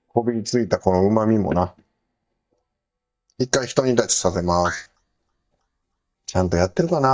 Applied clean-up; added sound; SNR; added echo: neural mask model DeepFilterNet 3.